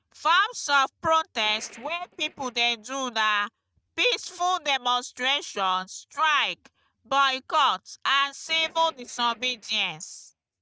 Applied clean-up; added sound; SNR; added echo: neural mask model RNNoise.